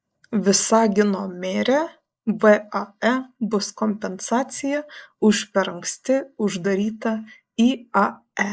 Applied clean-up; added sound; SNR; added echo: neural mask model Resemble Enhance denoiser.